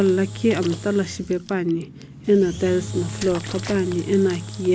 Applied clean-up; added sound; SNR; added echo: none; Engine / Drill; 12 dB; none.